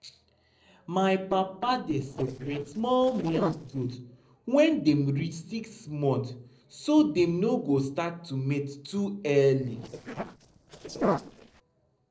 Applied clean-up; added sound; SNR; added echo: neural separator model SepFormer DNS4.